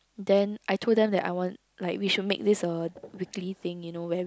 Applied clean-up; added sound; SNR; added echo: none; none; none; none.